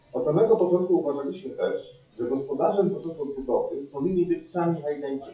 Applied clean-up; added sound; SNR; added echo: classical method WPE with log-MMSE.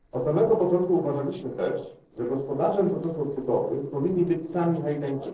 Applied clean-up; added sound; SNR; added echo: neural separator model SepFormer DNS4.